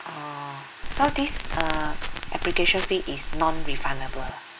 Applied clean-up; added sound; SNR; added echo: none; Crackle; -1 dB; none.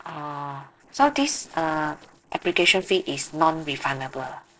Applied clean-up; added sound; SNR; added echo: neural separator model SepFormer DNS4.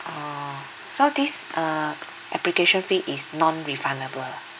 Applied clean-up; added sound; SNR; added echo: none; none; none; none.